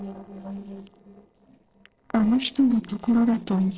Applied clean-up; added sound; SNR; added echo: neural separator model SepFormer DNS4.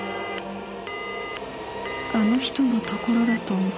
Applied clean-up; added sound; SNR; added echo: none; Church bell; 17 dB; none.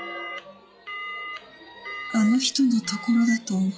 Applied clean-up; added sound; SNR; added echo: classical method log-MMSE.